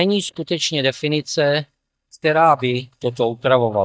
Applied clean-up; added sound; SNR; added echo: neural mask model DeepFilterNet 3.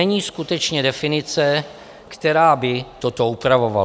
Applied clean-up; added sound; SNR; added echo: none; none; none; none.